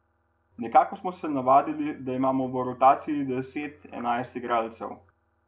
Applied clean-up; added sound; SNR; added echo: none; none; none; none.